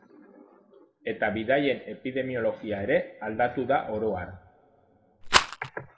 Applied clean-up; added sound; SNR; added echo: none; Rattle; -4 dB; reverberation time 1.4 s.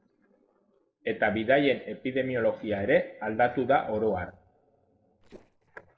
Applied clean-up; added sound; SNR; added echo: neural separator model SepFormer DNS4.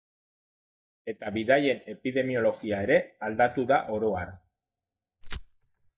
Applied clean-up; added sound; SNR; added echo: neural mask model DeepFilterNet 3.